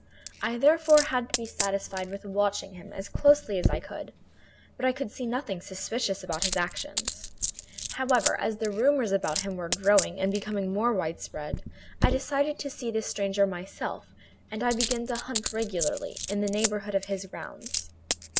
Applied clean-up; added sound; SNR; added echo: none; Coin (dropping); 6 dB; none.